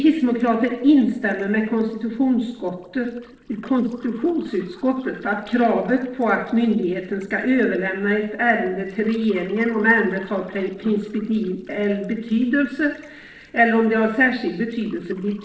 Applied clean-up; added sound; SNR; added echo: neural separator model SepFormer DNS4.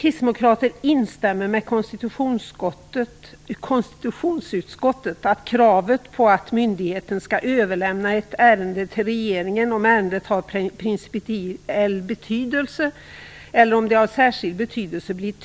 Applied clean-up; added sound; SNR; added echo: none; none; none; none.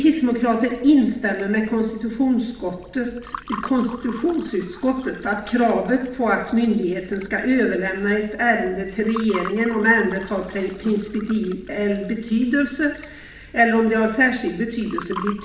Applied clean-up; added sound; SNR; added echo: none; Fill (with liquid) / Water; 19 dB; reverberation time 0.8 s.